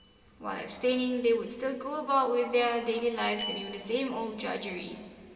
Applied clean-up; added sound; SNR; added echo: none; Bicycle bell; 13 dB; reverberation time 2.5 s.